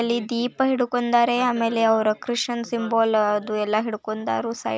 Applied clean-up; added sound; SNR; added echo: none; none; none; none.